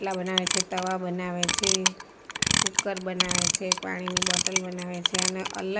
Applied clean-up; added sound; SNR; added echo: none; Clock; -4 dB; none.